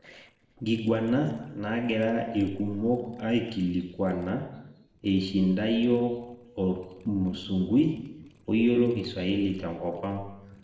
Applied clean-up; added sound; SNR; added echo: neural separator model SepFormer DNS4.